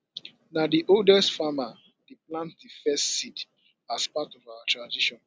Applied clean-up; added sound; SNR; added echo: none; none; none; none.